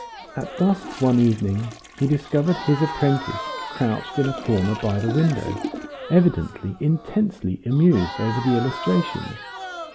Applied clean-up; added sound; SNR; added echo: none; Crowd + Toilet flush; 11 dB; none.